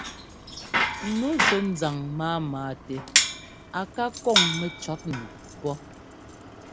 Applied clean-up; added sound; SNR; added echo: none; Bicycle; -1 dB; none.